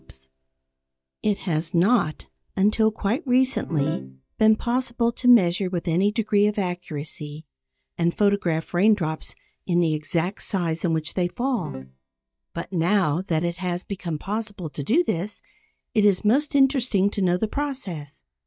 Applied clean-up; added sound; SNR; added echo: neural mask model DeepFilterNet 3.